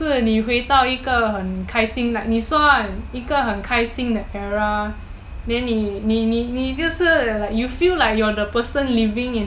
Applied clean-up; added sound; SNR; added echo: none; none; none; none.